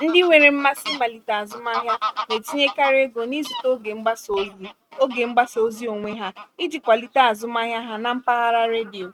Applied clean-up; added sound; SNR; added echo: neural mask model RNNoise.